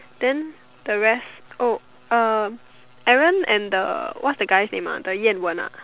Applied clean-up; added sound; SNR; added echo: none; none; none; none.